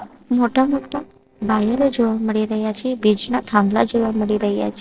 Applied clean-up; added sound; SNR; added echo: neural separator model SepFormer DNS4.